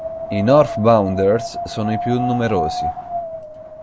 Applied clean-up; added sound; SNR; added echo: none; Wind; 7 dB; none.